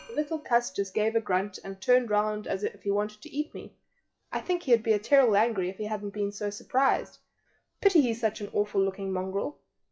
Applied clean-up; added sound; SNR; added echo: classical method WPE with log-MMSE.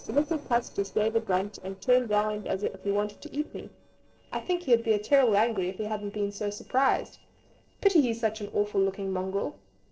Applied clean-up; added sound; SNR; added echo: neural separator model SepFormer DNS4.